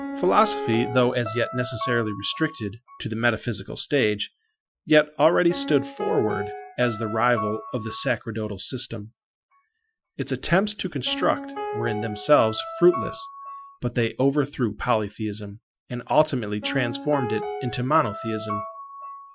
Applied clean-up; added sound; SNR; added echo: classical method Wiener filter.